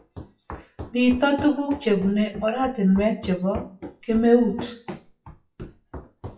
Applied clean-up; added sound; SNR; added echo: classical method WPE with log-MMSE.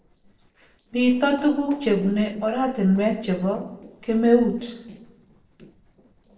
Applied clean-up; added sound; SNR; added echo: neural separator model SepFormer DNS4.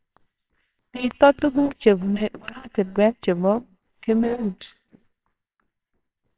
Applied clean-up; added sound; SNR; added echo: neural separator model SepFormer WHAMR!.